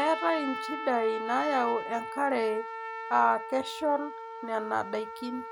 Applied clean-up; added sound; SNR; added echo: none; Trumpet; 8 dB; none.